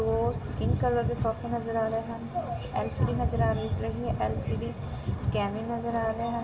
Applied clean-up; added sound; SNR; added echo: none; Crowd; 17 dB; reverberation time 1.6 s.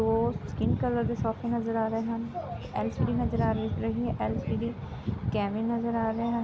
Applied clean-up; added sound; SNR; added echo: none; none; none; none.